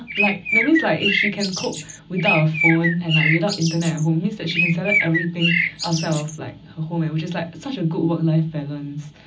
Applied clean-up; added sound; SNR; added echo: none; Bird; 1 dB; reverberation time 0.4 s.